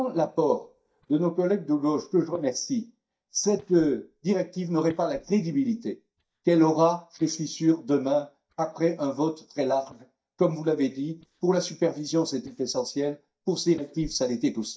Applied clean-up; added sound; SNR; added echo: neural mask model DeepFilterNet 3.